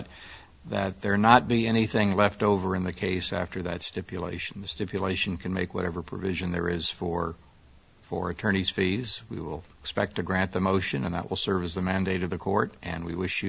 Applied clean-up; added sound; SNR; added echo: none; none; none; none.